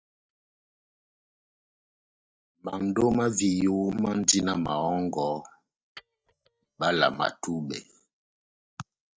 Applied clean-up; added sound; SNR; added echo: neural mask model DeepFilterNet 3.